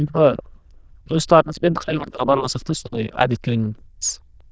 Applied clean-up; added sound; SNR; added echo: neural diffusion model UNIVERSE++.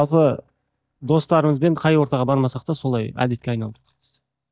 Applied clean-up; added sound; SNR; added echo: neural mask model DeepFilterNet 3.